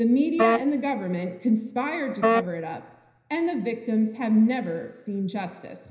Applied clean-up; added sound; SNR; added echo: none; Wind instrument, woodwind instrument; 0 dB; reverberation time 0.9 s.